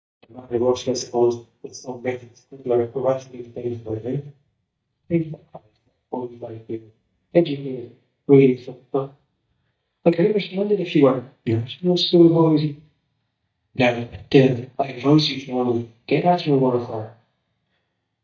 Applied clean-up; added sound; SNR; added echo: neural mask model DeepFilterNet 3.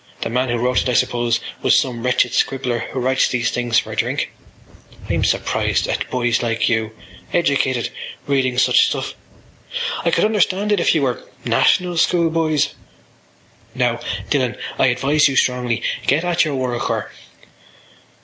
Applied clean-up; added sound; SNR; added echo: none; none; none; none.